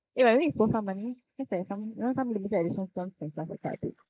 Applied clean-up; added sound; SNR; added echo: neural mask model Resemble Enhance denoiser.